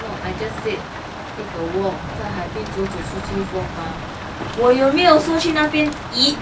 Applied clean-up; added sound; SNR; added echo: none; Rain; 9 dB; none.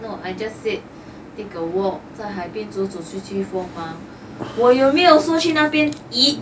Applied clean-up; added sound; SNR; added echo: none; none; none; none.